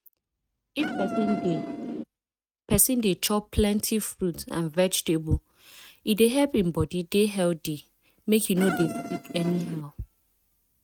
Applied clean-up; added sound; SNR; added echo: neural mask model RNNoise.